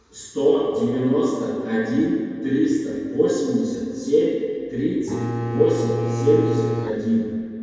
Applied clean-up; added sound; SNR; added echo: none; Bowed string instrument; 5 dB; reverberation time 2.2 s.